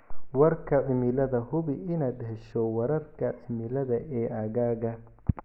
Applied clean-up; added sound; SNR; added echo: none; none; none; none.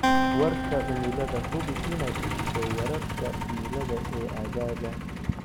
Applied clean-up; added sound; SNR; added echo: none; Acoustic guitar + Truck; -2 dB; none.